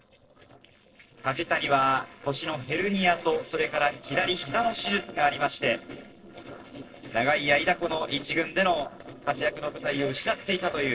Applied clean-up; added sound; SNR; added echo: neural separator model SepFormer DNS4.